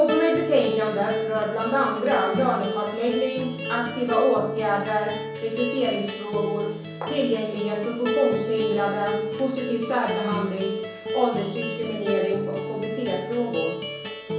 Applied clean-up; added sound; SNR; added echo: none; Acoustic guitar; 3 dB; reverberation time 0.7 s.